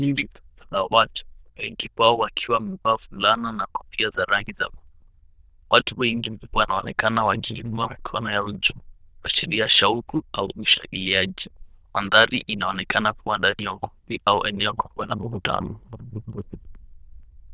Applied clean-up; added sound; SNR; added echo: neural diffusion model UNIVERSE++.